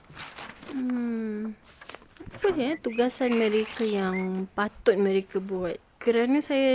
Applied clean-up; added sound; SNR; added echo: none; Tearing + Bird; 18 dB; none.